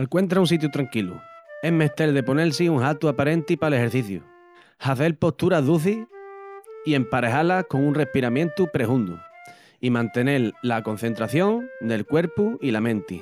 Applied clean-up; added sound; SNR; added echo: none; Wind instrument, woodwind instrument; 19 dB; none.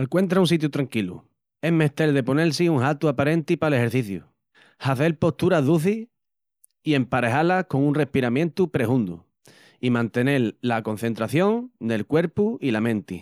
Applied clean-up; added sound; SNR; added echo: none; none; none; none.